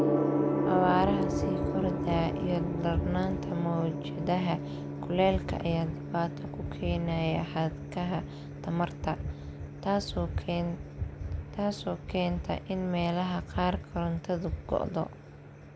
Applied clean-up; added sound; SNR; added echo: none; Gong; 4 dB; none.